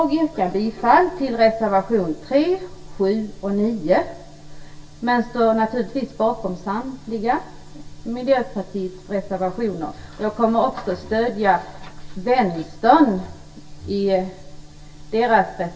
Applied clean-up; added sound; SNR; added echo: none; none; none; reverberation time 0.2 s.